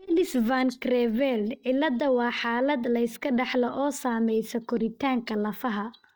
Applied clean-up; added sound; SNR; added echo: neural mask model DeepFilterNet 3.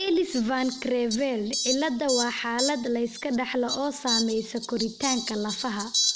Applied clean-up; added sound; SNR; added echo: none; Fowl; 5 dB; none.